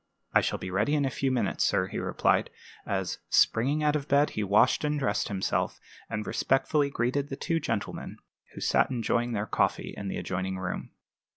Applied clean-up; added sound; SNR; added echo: none; none; none; none.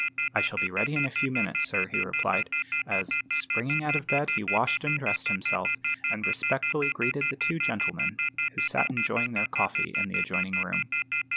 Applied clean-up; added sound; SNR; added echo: none; Telephone; -3 dB; none.